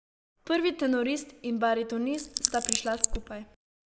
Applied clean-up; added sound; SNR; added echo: neural mask model Resemble Enhance denoiser.